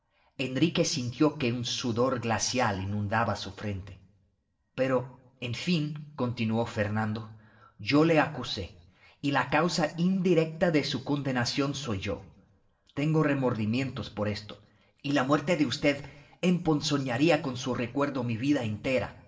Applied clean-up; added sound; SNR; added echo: none; none; none; reverberation time 0.7 s.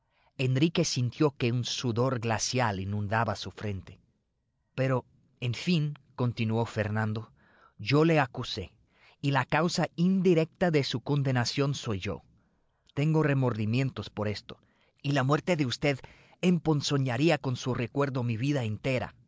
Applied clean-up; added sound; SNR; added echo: none; none; none; none.